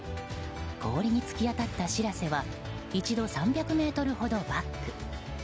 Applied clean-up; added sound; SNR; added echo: none; none; none; none.